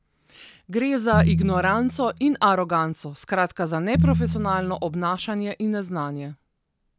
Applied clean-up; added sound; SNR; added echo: none; Piano; 1 dB; none.